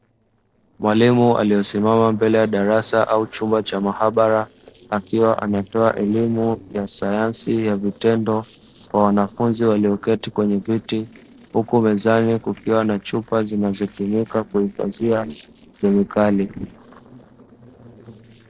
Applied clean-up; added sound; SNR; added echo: neural separator model SepFormer DNS4.